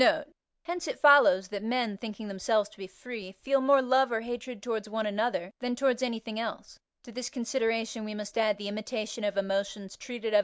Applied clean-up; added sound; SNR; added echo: none; none; none; none.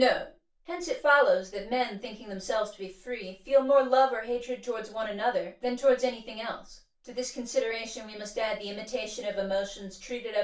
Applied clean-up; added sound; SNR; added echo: none; none; none; reverberation time 0.2 s.